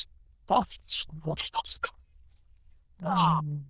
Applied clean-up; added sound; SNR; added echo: neural diffusion model UNIVERSE++.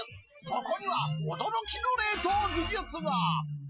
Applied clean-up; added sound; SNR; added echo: classical method Wiener filter.